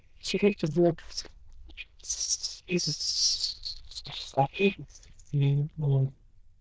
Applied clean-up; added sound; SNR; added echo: neural diffusion model UNIVERSE++.